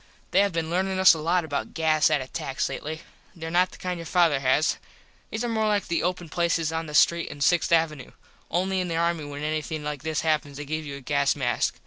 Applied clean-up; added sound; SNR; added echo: none; none; none; none.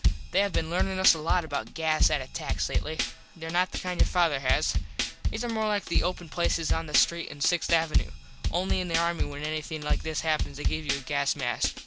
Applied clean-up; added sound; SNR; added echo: none; Drum / Drum kit; 0 dB; none.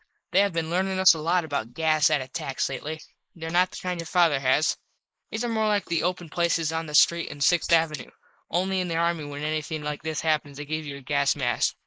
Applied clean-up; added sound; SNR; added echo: neural mask model Resemble Enhance denoiser.